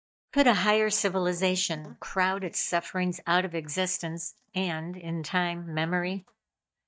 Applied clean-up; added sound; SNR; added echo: neural mask model DeepFilterNet 3.